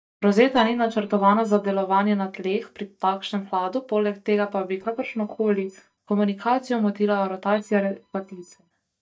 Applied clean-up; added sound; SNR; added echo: neural mask model DeepFilterNet 3.